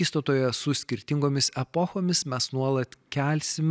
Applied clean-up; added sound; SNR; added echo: none; none; none; none.